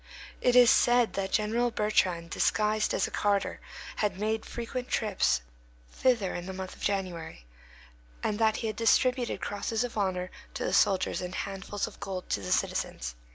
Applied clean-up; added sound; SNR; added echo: none; none; none; none.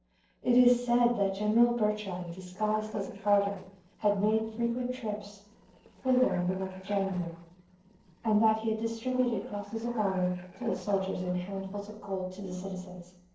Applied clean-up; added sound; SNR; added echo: neural separator model SepFormer DNS4.